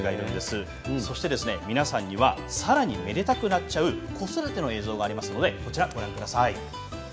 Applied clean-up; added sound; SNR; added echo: none; none; none; none.